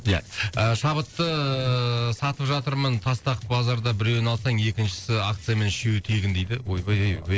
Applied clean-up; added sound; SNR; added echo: neural separator model SepFormer DNS4.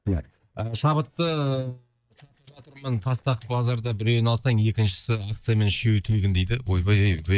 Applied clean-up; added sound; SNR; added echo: neural mask model DeepFilterNet 3.